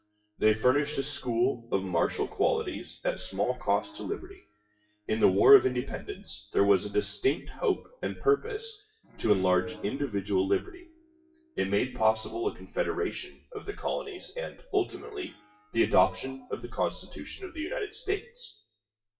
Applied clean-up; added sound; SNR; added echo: classical method WPE with log-MMSE.